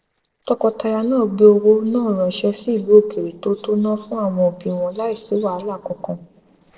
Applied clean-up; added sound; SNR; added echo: neural separator model SepFormer DNS4.